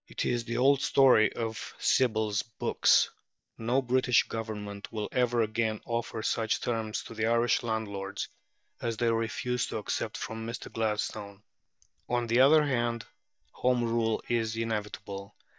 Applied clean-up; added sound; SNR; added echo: neural mask model DeepFilterNet 3.